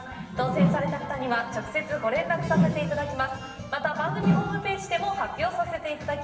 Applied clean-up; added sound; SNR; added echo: none; Whoosh, swoosh, swish; -1 dB; reverberation time 2.6 s.